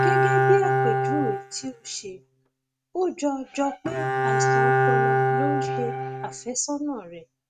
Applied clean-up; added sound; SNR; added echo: neural mask model RNNoise.